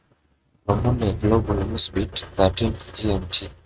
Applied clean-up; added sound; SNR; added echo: neural mask model RNNoise.